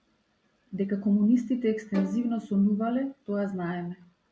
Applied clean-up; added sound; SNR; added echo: none; Bowed string instrument; 16 dB; none.